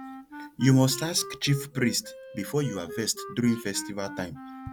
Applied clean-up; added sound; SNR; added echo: none; Wind instrument, woodwind instrument; 14 dB; none.